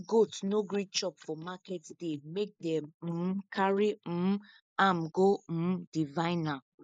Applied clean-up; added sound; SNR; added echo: neural mask model Resemble Enhance denoiser.